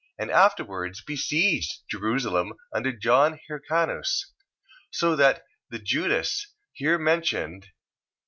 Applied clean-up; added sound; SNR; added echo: none; none; none; none.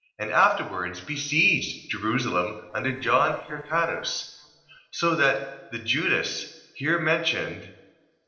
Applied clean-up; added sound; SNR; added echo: neural separator model SepFormer DNS4.